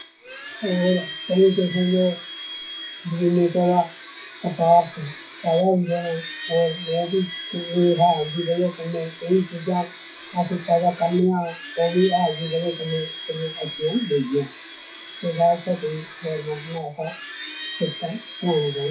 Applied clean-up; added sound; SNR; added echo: classical method WPE with log-MMSE.